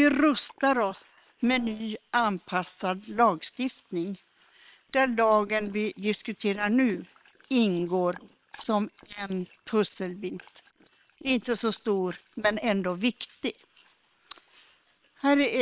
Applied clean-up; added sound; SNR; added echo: neural separator model SepFormer WHAM!.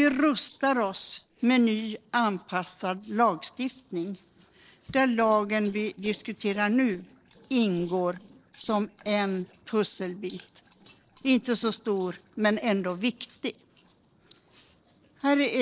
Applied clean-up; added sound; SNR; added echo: neural separator model SepFormer DNS4.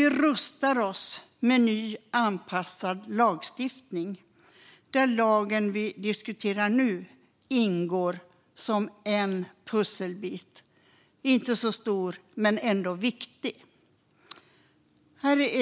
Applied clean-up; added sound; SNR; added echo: none; none; none; none.